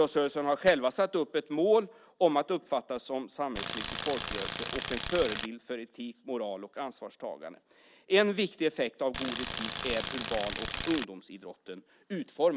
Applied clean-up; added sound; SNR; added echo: none; Tools; 5 dB; none.